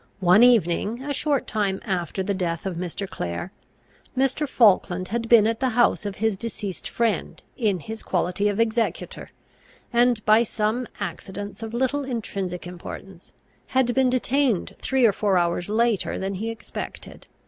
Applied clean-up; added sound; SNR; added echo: none; none; none; none.